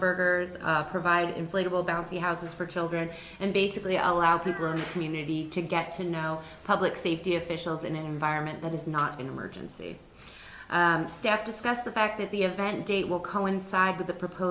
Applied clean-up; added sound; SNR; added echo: none; Crow; 18 dB; none.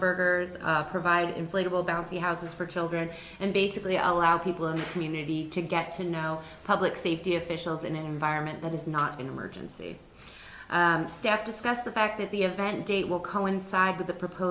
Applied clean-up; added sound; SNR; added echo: none; none; none; none.